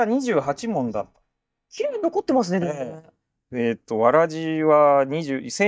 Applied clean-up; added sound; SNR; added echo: neural mask model DeepFilterNet 3.